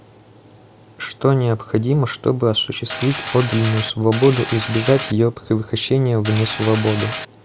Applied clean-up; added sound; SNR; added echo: none; Mechanisms; 5 dB; none.